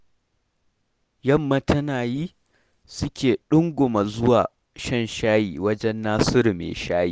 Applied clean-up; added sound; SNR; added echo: none; none; none; none.